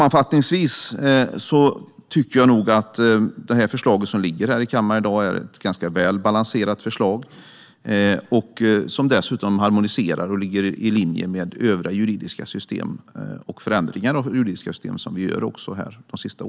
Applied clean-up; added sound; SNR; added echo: none; none; none; none.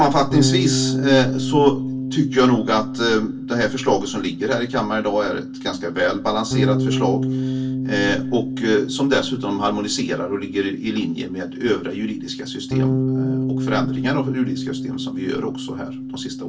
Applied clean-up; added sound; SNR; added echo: none; Bass guitar; 3 dB; reverberation time 0.2 s.